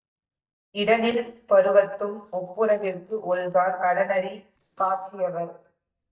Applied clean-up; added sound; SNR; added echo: neural mask model DeepFilterNet 3.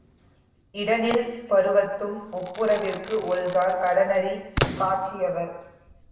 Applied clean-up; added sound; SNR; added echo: none; Crackle / Fireworks; 11 dB; reverberation time 1.0 s.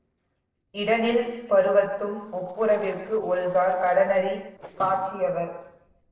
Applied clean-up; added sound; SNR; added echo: neural separator model SepFormer DNS4.